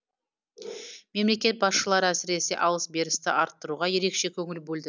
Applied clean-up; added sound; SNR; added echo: none; none; none; none.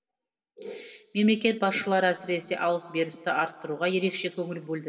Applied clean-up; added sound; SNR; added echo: none; none; none; reverberation time 2.0 s.